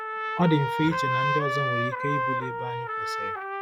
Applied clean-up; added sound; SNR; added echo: none; Trumpet; -1 dB; none.